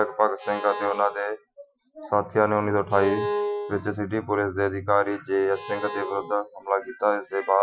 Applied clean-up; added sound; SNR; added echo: classical method Wiener filter.